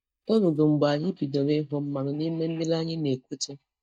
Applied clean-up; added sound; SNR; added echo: neural mask model DeepFilterNet 3.